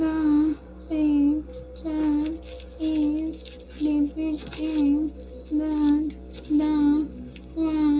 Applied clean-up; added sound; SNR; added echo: none; Musical instrument; 17 dB; reverberation time 0.2 s.